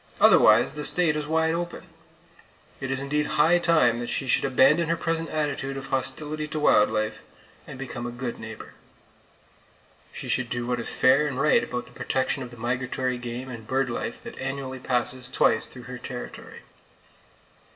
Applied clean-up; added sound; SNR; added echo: none; none; none; reverberation time 0.8 s.